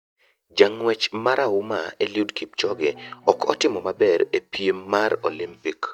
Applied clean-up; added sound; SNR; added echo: neural mask model DeepFilterNet 3.